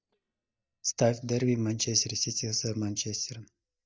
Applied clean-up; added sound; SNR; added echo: neural mask model DeepFilterNet 3.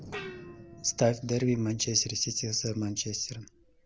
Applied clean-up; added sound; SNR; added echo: none; Thunder + Gong; 17 dB; none.